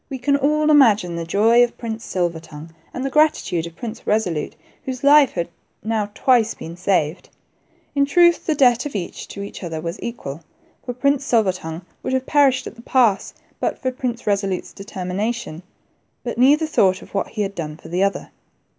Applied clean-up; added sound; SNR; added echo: none; none; none; none.